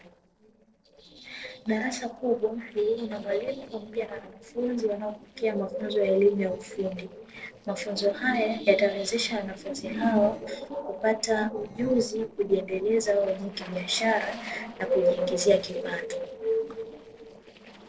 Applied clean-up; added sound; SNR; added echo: neural separator model SepFormer DNS4.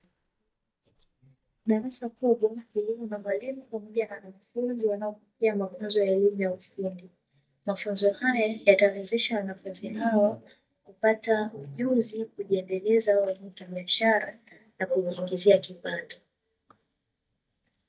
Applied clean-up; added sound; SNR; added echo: neural mask model DeepFilterNet 3.